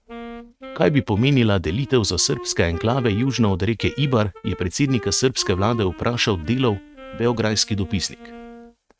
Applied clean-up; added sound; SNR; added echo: neural mask model RNNoise.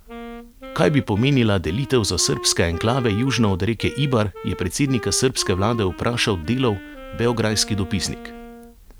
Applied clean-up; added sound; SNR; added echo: none; Wind instrument, woodwind instrument; 15 dB; none.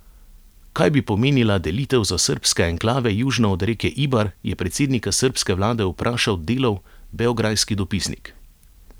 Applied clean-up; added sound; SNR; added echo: none; none; none; none.